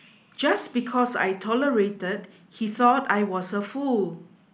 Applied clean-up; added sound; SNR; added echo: none; none; none; none.